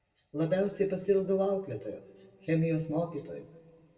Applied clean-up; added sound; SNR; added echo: none; none; none; reverberation time 1.2 s.